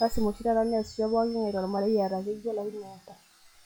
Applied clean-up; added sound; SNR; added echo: classical method log-MMSE.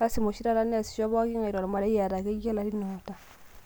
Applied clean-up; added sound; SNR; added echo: none; none; none; none.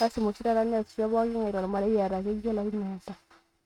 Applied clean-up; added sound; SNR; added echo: neural mask model RNNoise.